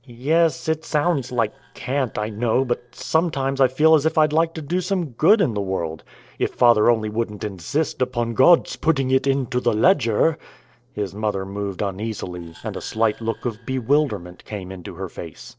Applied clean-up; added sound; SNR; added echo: neural separator model SepFormer DNS4.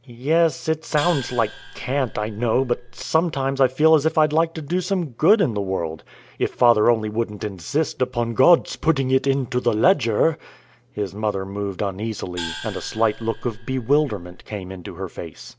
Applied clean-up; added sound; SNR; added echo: none; Gong; 13 dB; none.